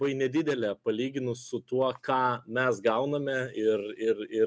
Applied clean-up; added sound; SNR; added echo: none; none; none; none.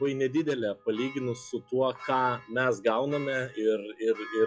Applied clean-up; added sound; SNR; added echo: classical method log-MMSE.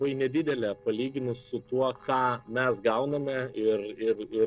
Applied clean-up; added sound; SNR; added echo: neural separator model SepFormer DNS4.